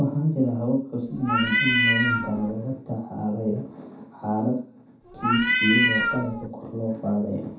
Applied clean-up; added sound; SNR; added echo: none; Meow; -2 dB; reverberation time 0.7 s.